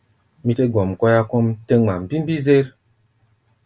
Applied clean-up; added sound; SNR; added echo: none; none; none; none.